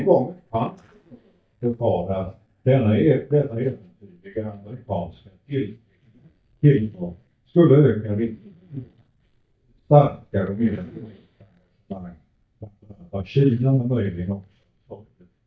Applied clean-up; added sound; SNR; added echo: neural mask model DeepFilterNet 3.